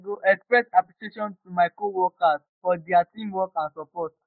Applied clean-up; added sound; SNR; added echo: neural mask model Resemble Enhance denoiser.